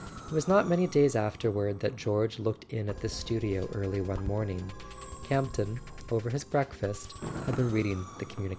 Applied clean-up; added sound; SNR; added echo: none; Musical instrument + Thunder; 12 dB; none.